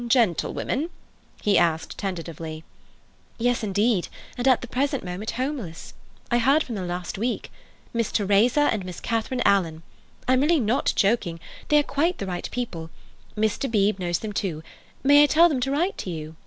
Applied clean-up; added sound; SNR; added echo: none; none; none; none.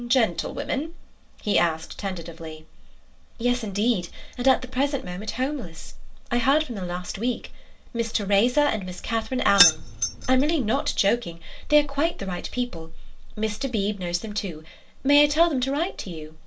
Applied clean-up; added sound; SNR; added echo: none; Keys jangling; 1 dB; reverberation time 0.2 s.